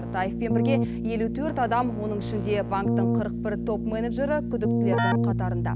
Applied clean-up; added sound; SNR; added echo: none; Keyboard (musical); -3 dB; none.